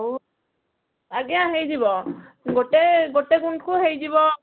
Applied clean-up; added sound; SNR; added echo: none; none; none; none.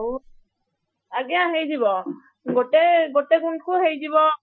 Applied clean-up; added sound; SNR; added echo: classical method Wiener filter.